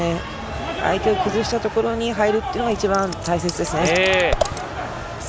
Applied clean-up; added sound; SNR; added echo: none; Scissors; 8 dB; none.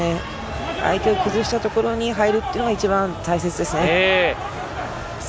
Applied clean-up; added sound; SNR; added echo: none; none; none; none.